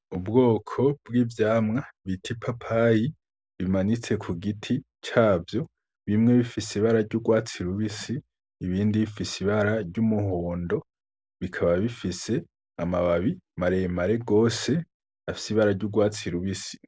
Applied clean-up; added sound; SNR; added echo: none; none; none; none.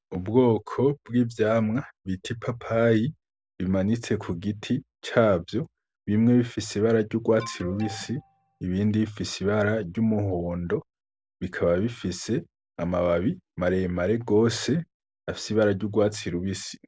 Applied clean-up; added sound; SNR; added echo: none; Alarm; 17 dB; none.